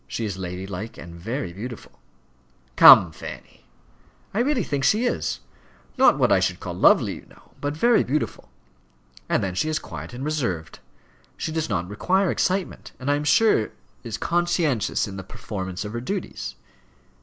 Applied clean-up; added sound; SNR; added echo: none; none; none; none.